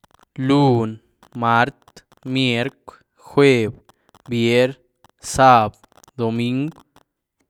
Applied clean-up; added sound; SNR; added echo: none; none; none; none.